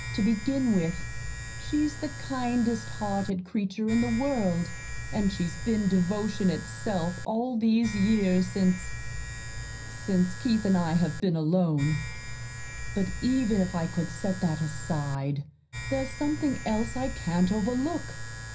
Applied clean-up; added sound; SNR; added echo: none; Domestic sounds, home sounds; 9 dB; reverberation time 0.5 s.